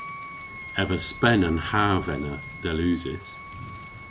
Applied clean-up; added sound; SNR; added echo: none; Thunder / Rain + Wind instrument, woodwind instrument; 12 dB; none.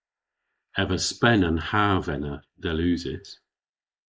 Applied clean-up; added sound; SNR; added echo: neural mask model Resemble Enhance denoiser.